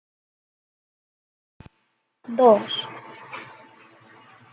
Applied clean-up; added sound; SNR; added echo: none; none; none; none.